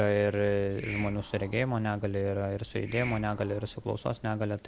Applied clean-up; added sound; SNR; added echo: none; Hiss; 15 dB; none.